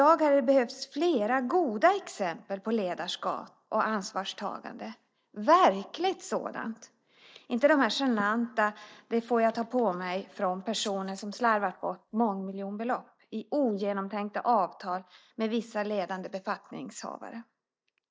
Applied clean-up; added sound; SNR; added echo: neural mask model DeepFilterNet 3.